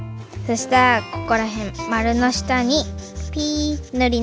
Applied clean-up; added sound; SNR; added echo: none; none; none; none.